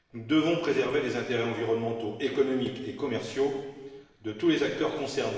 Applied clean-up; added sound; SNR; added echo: neural separator model SepFormer DNS4.